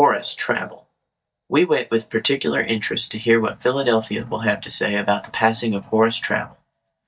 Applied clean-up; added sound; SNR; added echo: neural mask model DeepFilterNet 3.